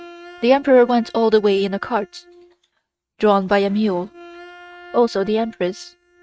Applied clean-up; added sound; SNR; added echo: neural mask model RNNoise.